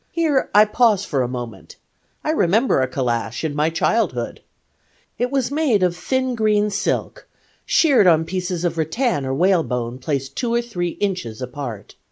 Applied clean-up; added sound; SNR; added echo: none; none; none; none.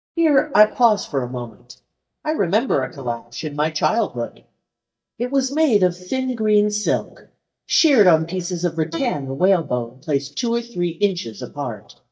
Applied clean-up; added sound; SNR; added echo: neural mask model DeepFilterNet 3.